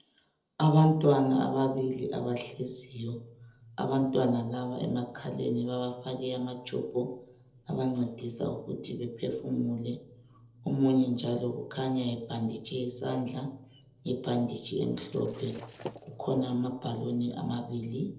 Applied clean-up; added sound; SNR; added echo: neural separator model SepFormer DNS4.